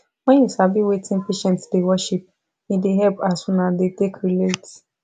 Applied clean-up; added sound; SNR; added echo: none; none; none; none.